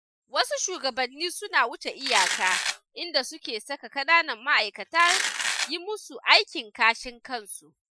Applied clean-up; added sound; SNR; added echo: classical method Wiener filter.